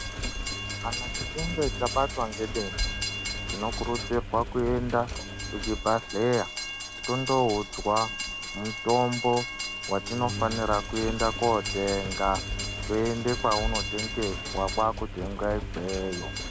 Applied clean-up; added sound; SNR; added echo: none; Engine + Train; 4 dB; none.